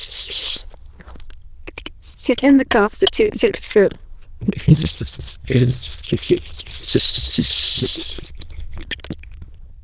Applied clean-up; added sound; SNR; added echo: neural diffusion model UNIVERSE++.